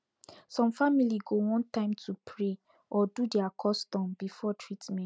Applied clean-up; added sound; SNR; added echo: none; none; none; none.